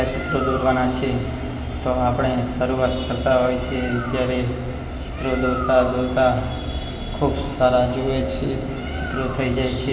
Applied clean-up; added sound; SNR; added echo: none; Bird; 15 dB; reverberation time 2.1 s.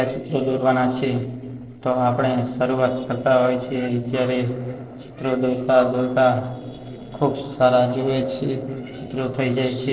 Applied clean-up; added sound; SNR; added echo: neural separator model SepFormer DNS4.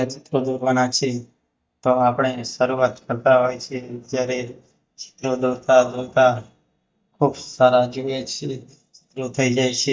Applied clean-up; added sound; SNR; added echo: neural mask model DeepFilterNet 3.